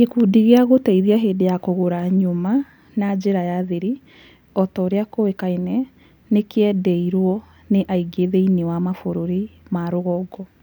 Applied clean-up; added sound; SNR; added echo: none; none; none; none.